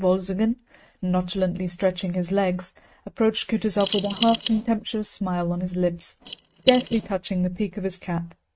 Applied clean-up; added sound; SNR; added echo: neural mask model RNNoise.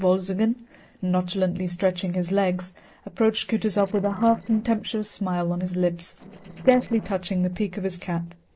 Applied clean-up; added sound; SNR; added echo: neural separator model SepFormer DNS4.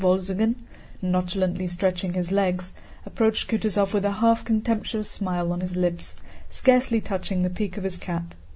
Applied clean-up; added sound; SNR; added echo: none; none; none; none.